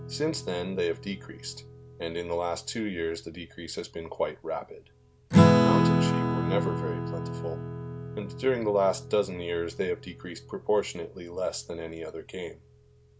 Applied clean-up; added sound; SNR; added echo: none; Acoustic guitar / Strum; -2 dB; none.